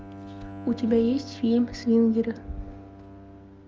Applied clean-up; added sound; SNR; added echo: none; Bowed string instrument; 15 dB; none.